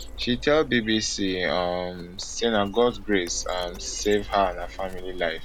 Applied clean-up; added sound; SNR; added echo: none; Livestock, farm animals, working animals + Printer; 13 dB; none.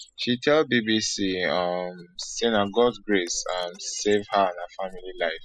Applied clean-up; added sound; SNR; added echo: classical method spectral subtraction.